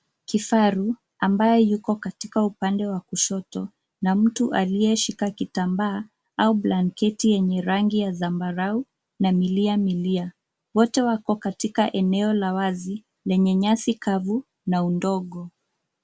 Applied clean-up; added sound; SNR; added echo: none; none; none; none.